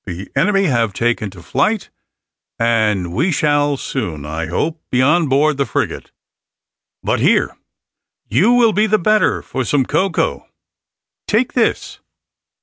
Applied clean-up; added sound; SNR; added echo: none; none; none; none.